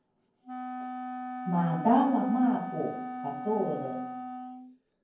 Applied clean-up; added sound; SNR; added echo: none; Wind instrument, woodwind instrument; 8 dB; reverberation time 0.9 s.